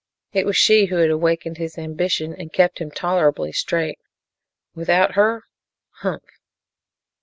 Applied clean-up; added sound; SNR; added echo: none; none; none; none.